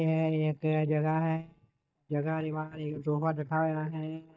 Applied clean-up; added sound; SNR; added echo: neural mask model DeepFilterNet 3.